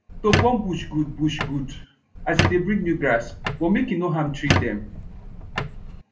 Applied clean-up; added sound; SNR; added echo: none; Squeak; 2 dB; reverberation time 0.3 s.